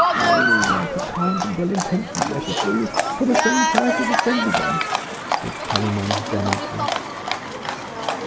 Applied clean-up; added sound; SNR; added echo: none; Livestock, farm animals, working animals; -3 dB; none.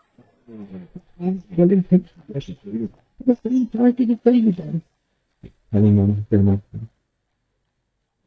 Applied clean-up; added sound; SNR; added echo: neural mask model DeepFilterNet 3.